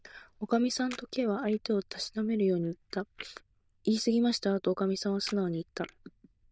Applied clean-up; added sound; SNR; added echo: neural diffusion model UNIVERSE++.